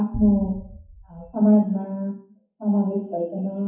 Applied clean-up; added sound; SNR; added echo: classical method WPE with log-MMSE.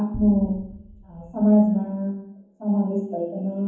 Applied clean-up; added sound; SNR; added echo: none; Boom; 18 dB; reverberation time 0.9 s.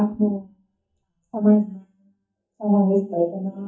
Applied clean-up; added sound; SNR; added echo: neural mask model DeepFilterNet 3.